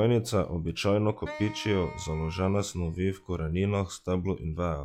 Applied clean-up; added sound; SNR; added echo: classical method log-MMSE.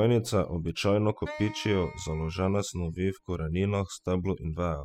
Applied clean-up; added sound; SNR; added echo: classical method spectral subtraction.